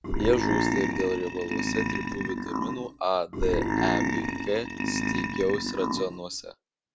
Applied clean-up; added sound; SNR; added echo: none; Burping, eructation; -1 dB; none.